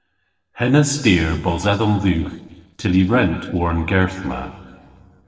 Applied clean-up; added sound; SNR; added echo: neural separator model SepFormer DNS4.